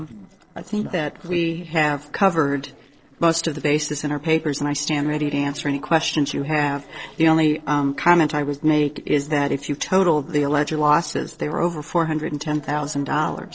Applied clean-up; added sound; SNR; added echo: neural separator model SepFormer DNS4.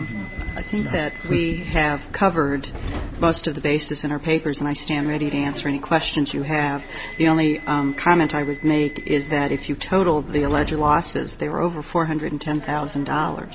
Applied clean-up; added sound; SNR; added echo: none; Subway, metro, underground; 13 dB; none.